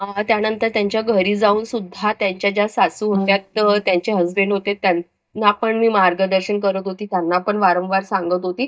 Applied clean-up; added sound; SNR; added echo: neural mask model DeepFilterNet 3.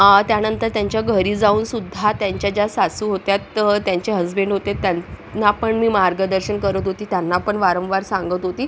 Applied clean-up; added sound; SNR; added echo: none; none; none; none.